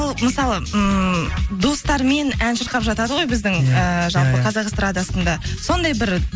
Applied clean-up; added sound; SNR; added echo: none; none; none; none.